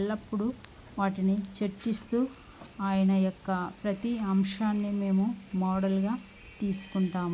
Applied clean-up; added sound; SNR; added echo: none; Rain / Train; 16 dB; none.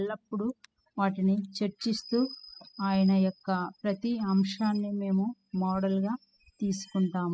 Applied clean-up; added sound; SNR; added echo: classical method spectral subtraction.